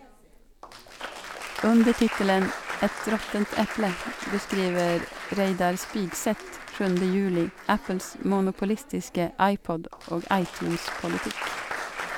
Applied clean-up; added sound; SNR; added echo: none; Applause; 10 dB; none.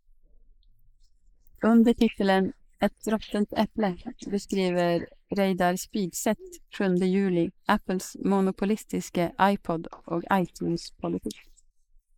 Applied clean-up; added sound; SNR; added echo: neural mask model Resemble Enhance denoiser.